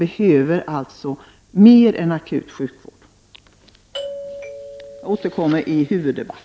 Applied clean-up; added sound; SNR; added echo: none; Doorbell; 15 dB; none.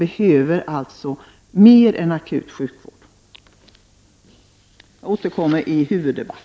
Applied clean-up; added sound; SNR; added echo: none; none; none; none.